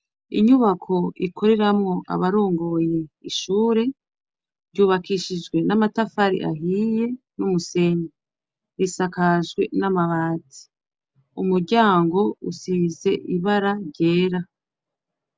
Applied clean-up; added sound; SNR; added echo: none; none; none; none.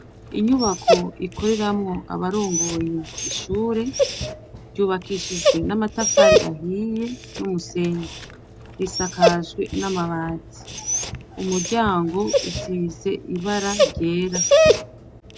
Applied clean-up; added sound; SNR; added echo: none; Dog; -1 dB; none.